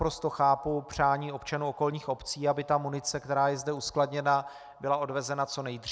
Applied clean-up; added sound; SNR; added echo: none; none; none; none.